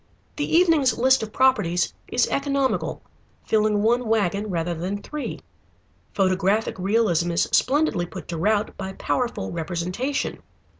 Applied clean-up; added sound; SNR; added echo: none; none; none; none.